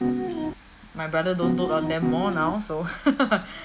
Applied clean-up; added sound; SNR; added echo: none; Piano; 0 dB; none.